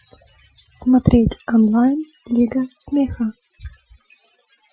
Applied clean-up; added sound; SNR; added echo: classical method Wiener filter.